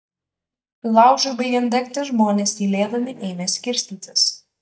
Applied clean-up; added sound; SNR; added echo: neural mask model DeepFilterNet 3.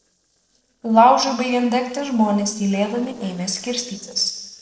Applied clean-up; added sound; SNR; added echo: neural separator model SepFormer DNS4.